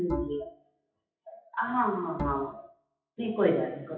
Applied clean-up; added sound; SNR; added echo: classical method WPE with log-MMSE.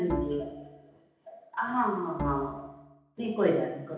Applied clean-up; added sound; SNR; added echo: none; Bowed string instrument; 7 dB; reverberation time 0.8 s.